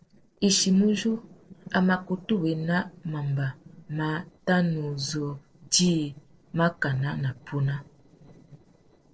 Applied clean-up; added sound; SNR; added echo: neural separator model SepFormer DNS4.